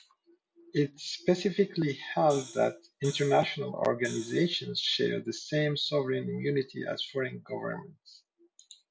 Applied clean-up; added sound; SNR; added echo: none; Hi-hat; 17 dB; none.